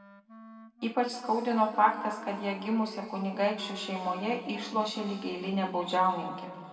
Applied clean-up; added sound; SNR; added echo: none; Wind instrument, woodwind instrument; 20 dB; reverberation time 2.1 s.